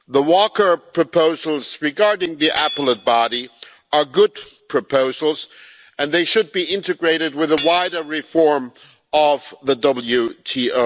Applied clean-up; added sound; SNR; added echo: none; Hammer / Chink, clink; 18 dB; none.